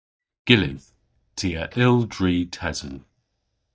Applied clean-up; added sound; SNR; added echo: neural mask model DeepFilterNet 3.